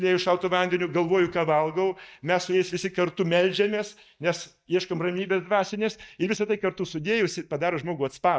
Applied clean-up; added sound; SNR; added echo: neural mask model DeepFilterNet 3.